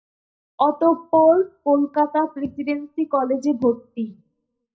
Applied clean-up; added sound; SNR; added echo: none; none; none; reverberation time 0.4 s.